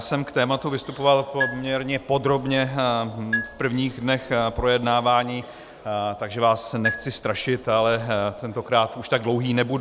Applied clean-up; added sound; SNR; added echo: none; Marimba, xylophone; 10 dB; none.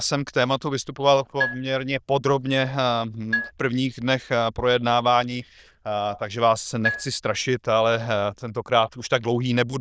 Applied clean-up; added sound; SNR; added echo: neural diffusion model UNIVERSE++.